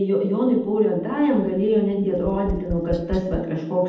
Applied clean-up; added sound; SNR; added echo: none; Tap; 13 dB; reverberation time 0.8 s.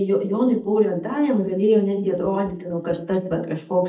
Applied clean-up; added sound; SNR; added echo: neural mask model DeepFilterNet 3.